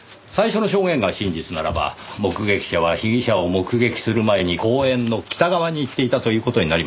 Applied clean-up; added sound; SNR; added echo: none; none; none; none.